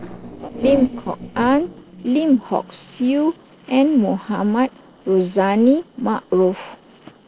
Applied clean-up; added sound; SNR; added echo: neural separator model SepFormer DNS4.